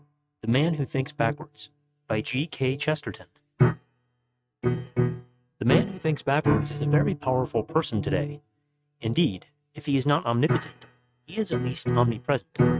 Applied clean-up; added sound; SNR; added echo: neural mask model RNNoise.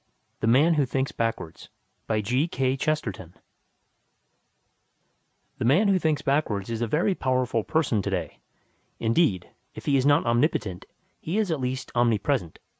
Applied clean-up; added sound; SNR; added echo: none; none; none; none.